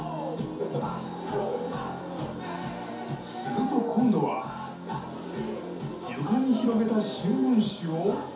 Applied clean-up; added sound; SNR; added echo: none; Chime; 10 dB; reverberation time 0.5 s.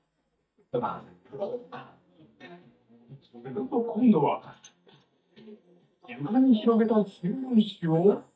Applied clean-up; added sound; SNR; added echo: neural mask model DeepFilterNet 3.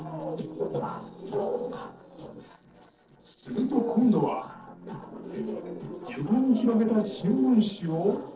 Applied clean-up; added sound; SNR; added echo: neural separator model SepFormer DNS4.